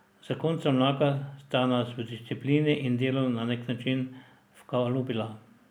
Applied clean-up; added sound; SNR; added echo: none; none; none; none.